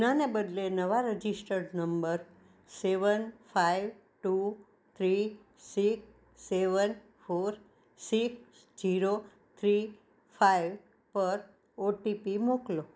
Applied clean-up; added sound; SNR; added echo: none; none; none; none.